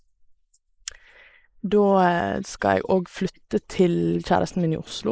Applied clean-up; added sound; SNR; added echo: neural mask model Resemble Enhance denoiser.